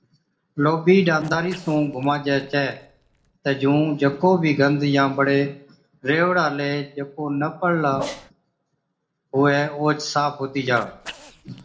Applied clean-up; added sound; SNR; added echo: neural separator model SepFormer DNS4.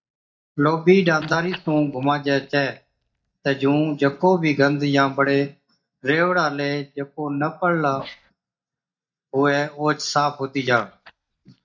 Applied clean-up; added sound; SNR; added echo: neural mask model DeepFilterNet 3.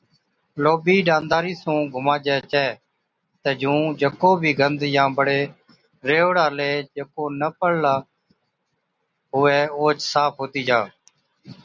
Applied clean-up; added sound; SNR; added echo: none; none; none; none.